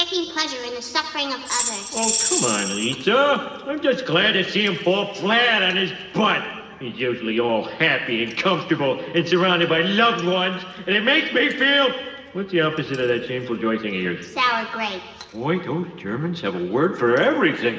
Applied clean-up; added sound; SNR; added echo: none; Tambourine; 3 dB; reverberation time 1.7 s.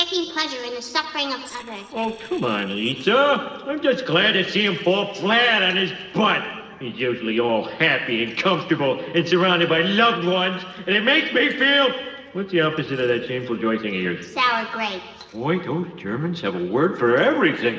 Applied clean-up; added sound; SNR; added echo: neural separator model SepFormer DNS4.